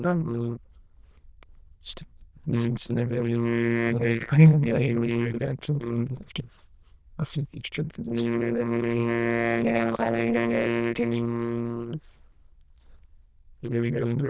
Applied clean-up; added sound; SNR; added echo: neural diffusion model UNIVERSE++.